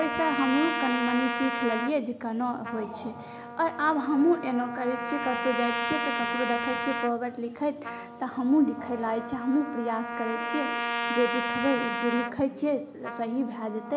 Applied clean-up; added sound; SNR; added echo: none; Trumpet; 4 dB; none.